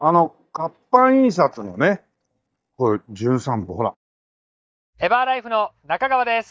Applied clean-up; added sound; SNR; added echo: neural mask model DeepFilterNet 3.